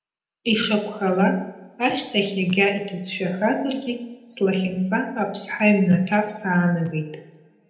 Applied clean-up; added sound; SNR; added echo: none; none; none; reverberation time 0.7 s.